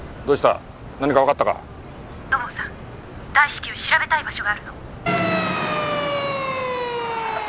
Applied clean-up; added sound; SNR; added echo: none; none; none; none.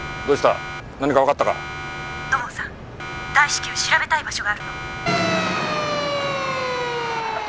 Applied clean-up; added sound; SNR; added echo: none; Siren; 10 dB; none.